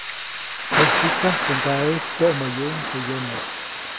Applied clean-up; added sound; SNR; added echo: none; Thunder / Rain; -1 dB; none.